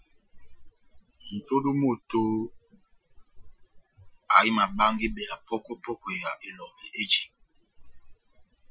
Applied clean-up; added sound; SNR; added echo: classical method Wiener filter.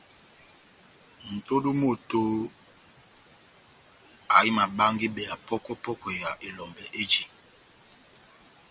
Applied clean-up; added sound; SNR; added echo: none; none; none; none.